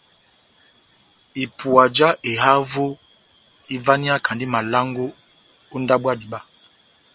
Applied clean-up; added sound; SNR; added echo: none; none; none; none.